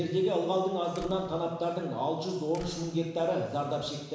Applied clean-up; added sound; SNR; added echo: none; Slam; 20 dB; reverberation time 1.0 s.